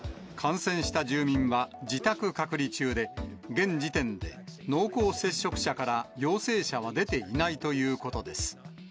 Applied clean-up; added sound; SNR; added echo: none; none; none; none.